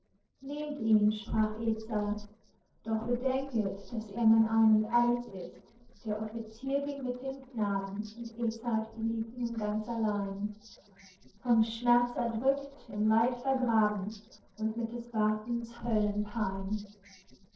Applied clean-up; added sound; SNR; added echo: neural separator model SepFormer DNS4.